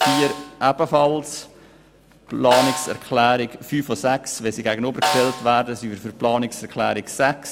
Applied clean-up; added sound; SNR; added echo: none; Snare drum; 7 dB; none.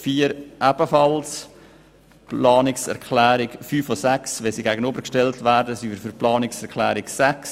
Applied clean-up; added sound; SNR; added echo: none; none; none; none.